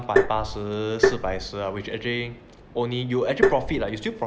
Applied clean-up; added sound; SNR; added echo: none; Tap; -4 dB; none.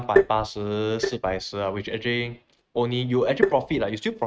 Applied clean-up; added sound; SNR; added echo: neural mask model RNNoise.